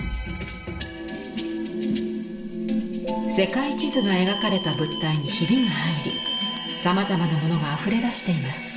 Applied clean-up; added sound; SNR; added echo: none; Bell; 5 dB; reverberation time 0.5 s.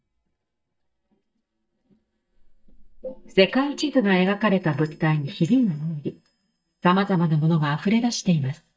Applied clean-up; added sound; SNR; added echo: neural mask model DeepFilterNet 3.